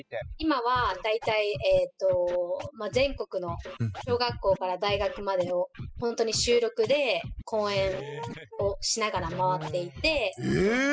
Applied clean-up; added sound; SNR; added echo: classical method spectral subtraction.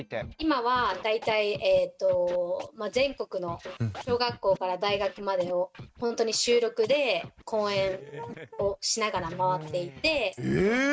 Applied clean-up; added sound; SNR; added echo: neural mask model RNNoise.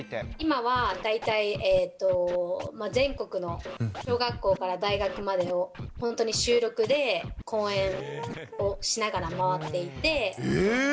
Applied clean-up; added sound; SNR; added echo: none; Scratching (performance technique); 13 dB; none.